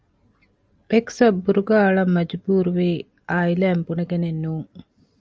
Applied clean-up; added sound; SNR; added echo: none; none; none; none.